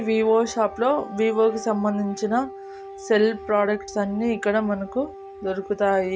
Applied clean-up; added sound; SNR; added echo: none; Wind instrument, woodwind instrument; 15 dB; none.